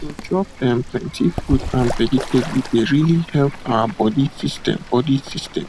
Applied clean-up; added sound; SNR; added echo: none; Bird / Fowl; 10 dB; none.